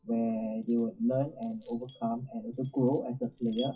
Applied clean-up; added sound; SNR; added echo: classical method WPE with log-MMSE.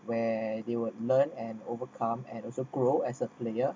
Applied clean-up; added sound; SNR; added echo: none; none; none; none.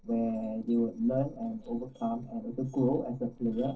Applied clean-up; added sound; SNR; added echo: neural separator model SepFormer DNS4.